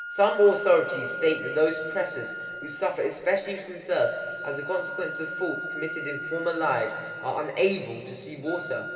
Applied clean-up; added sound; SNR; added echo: none; Wind instrument, woodwind instrument; 9 dB; reverberation time 2.5 s.